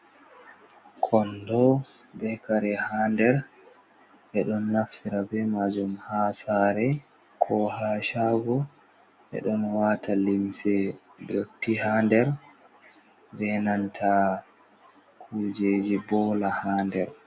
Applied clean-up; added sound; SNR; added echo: none; none; none; none.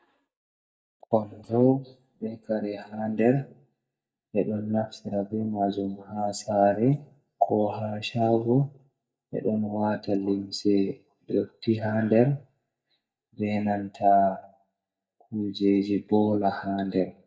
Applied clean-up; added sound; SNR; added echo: neural mask model DeepFilterNet 3.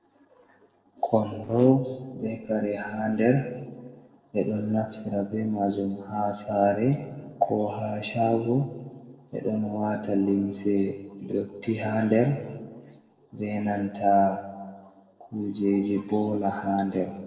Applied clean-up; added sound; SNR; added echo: neural separator model SepFormer DNS4.